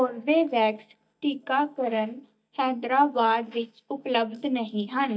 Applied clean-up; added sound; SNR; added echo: neural mask model DeepFilterNet 3.